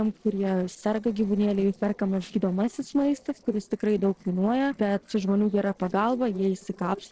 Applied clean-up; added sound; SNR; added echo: neural separator model SepFormer DNS4.